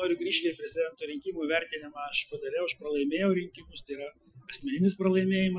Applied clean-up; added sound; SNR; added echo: classical method Wiener filter.